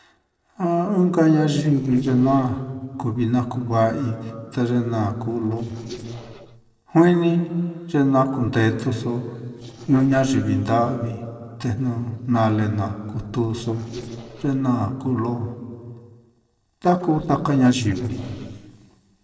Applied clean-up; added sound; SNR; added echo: neural separator model SepFormer DNS4.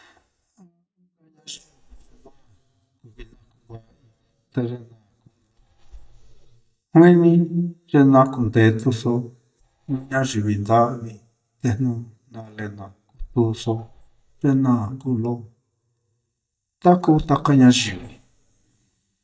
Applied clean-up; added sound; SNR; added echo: neural mask model DeepFilterNet 3.